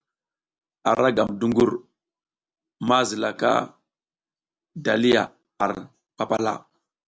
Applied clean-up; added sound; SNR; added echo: none; none; none; none.